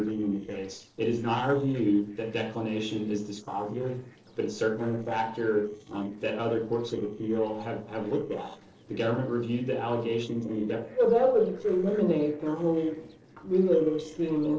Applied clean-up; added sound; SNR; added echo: neural separator model SepFormer DNS4.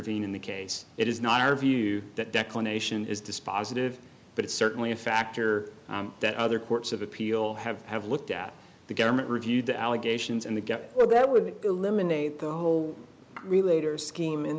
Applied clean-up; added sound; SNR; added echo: none; none; none; none.